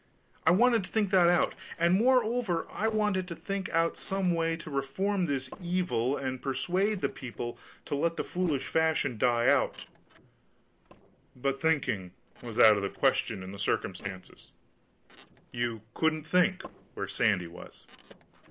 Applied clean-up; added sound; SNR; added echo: neural separator model SepFormer DNS4.